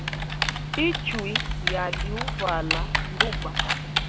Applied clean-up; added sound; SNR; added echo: none; Typing; -4 dB; none.